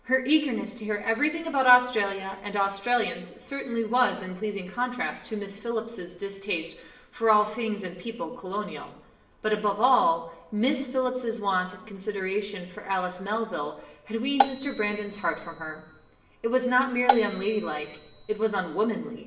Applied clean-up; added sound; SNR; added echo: none; Marimba, xylophone; 3 dB; reverberation time 0.8 s.